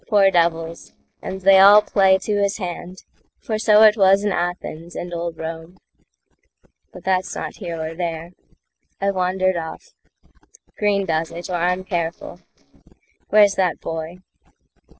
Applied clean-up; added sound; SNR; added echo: neural separator model SepFormer DNS4.